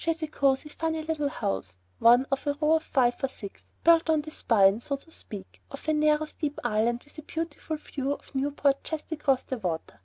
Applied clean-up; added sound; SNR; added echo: none; none; none; none.